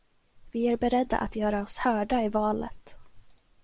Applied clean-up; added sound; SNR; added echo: none; none; none; none.